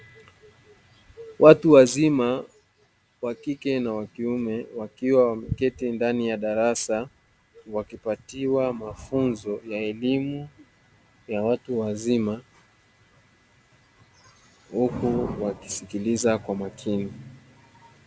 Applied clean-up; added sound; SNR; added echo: none; none; none; none.